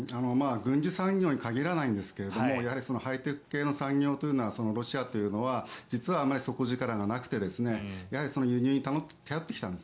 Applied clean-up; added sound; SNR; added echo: none; none; none; none.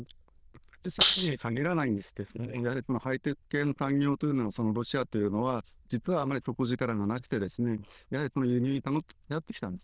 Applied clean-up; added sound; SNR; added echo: neural diffusion model UNIVERSE++.